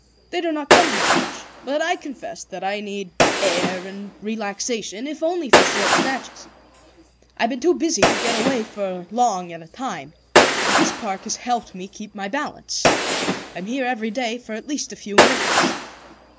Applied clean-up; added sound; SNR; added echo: none; Gunshot, gunfire; -3 dB; none.